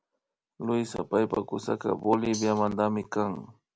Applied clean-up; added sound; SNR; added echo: none; Tambourine; 12 dB; none.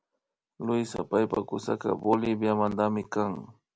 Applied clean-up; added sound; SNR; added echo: none; none; none; none.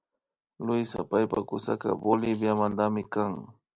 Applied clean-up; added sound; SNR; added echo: neural separator model SepFormer DNS4.